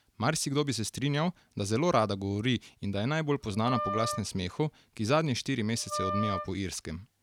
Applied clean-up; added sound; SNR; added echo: none; Wind instrument, woodwind instrument; 7 dB; none.